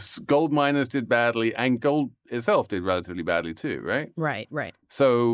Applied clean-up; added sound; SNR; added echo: neural mask model Resemble Enhance denoiser.